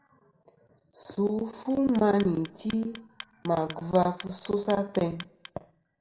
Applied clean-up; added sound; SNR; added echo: none; Clock; 20 dB; reverberation time 0.5 s.